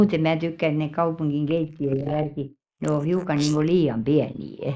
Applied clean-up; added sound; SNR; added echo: neural mask model Resemble Enhance denoiser.